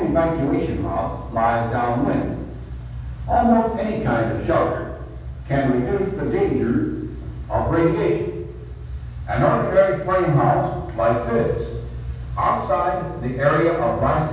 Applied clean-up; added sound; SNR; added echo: none; none; none; reverberation time 1.2 s.